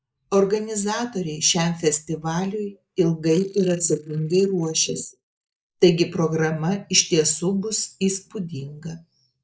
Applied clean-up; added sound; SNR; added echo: neural mask model Resemble Enhance denoiser.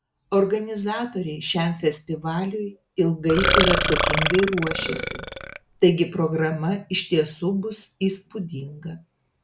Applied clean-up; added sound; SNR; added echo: none; Burping, eructation; 0 dB; none.